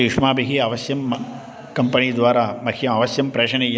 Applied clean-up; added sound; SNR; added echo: none; none; none; none.